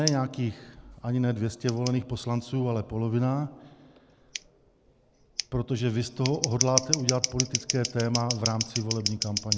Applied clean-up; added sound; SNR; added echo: none; Scissors; 6 dB; none.